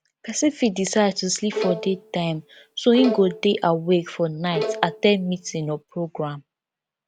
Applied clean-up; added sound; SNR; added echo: none; Bowed string instrument; 9 dB; none.